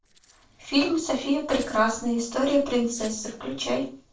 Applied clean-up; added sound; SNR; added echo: neural separator model SepFormer DNS4.